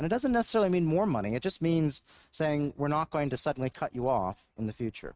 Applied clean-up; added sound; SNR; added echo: neural mask model RNNoise.